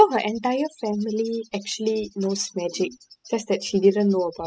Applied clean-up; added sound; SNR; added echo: classical method spectral subtraction.